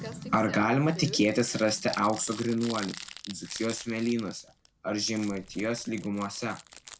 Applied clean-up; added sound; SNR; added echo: none; Crumpling, crinkling; 15 dB; none.